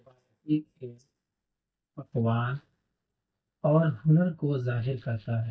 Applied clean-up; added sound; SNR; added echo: neural mask model DeepFilterNet 3.